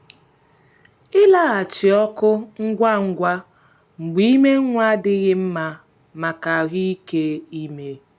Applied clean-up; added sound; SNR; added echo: none; none; none; none.